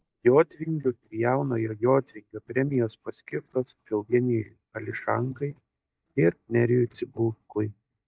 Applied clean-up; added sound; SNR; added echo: neural mask model DeepFilterNet 3.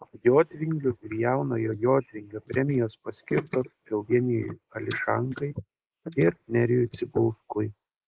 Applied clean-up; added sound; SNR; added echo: neural mask model Resemble Enhance denoiser.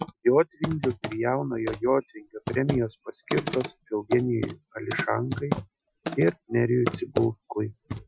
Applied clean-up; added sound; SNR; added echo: classical method Wiener filter.